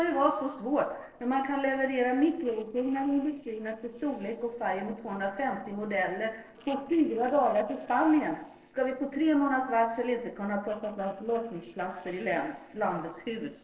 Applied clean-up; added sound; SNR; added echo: neural separator model SepFormer DNS4.